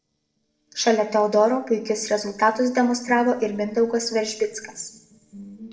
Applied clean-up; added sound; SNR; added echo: neural separator model SepFormer DNS4.